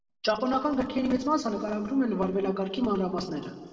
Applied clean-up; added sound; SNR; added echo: none; none; none; reverberation time 1.8 s.